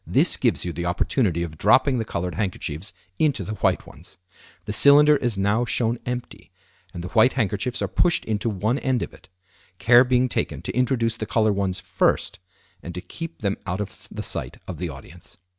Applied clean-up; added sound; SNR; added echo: none; none; none; none.